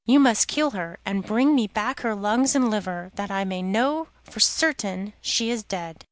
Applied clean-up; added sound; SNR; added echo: none; none; none; none.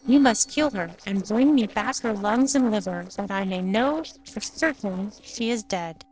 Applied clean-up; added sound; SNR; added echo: neural separator model SepFormer DNS4.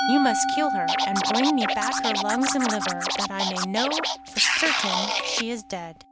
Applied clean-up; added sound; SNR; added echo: none; Scratching (performance technique) + Musical instrument; -2 dB; none.